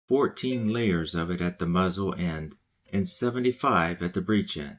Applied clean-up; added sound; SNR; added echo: neural mask model DeepFilterNet 3.